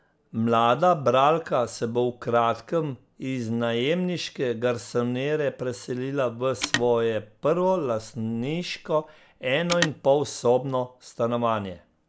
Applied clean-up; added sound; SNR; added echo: none; Telephone; 12 dB; none.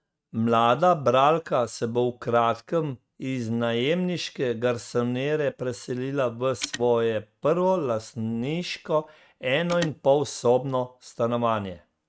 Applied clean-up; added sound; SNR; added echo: neural mask model RNNoise.